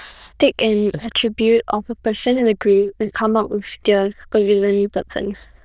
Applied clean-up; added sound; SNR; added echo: neural diffusion model UNIVERSE++.